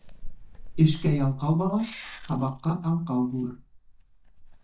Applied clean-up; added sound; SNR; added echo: neural mask model DeepFilterNet 3.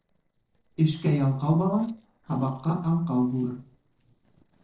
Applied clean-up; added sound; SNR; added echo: neural separator model SepFormer DNS4.